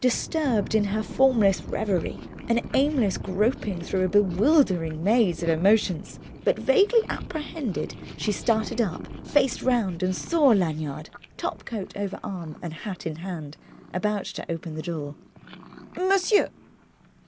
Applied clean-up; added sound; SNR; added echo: none; Thunder / Rain + Purr; 14 dB; none.